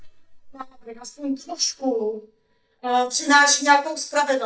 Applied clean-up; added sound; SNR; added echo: neural mask model DeepFilterNet 3.